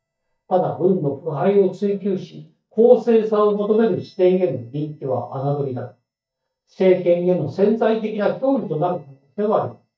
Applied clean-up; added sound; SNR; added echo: neural mask model DeepFilterNet 3.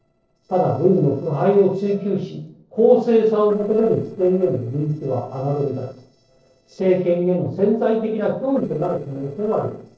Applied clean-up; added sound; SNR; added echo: neural separator model SepFormer DNS4.